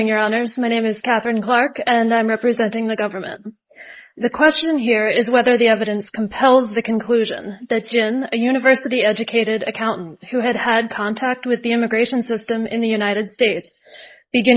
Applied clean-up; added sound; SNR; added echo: neural mask model Resemble Enhance denoiser.